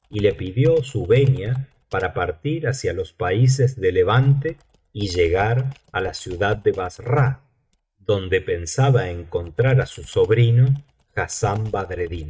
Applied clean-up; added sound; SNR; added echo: neural mask model RNNoise.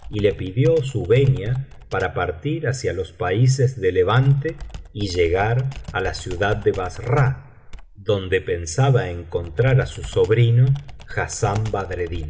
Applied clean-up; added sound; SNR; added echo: none; Computer keyboard; 17 dB; none.